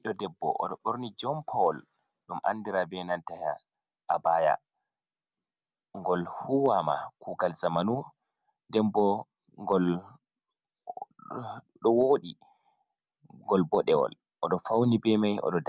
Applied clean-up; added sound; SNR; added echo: none; none; none; none.